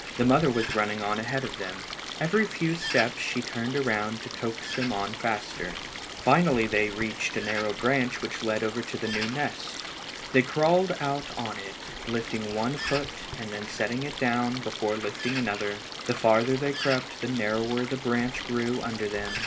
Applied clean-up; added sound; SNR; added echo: none; Stream + Bird; 8 dB; none.